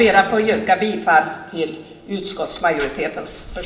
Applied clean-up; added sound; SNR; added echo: none; Race car, auto racing / Accelerating, revving, vroom; 19 dB; reverberation time 2.0 s.